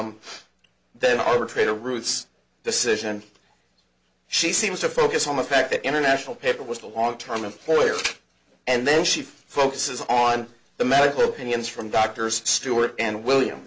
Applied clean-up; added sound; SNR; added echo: none; none; none; none.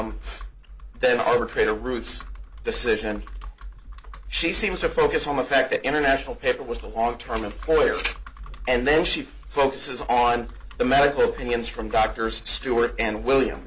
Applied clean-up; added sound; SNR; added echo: none; Computer keyboard; 13 dB; none.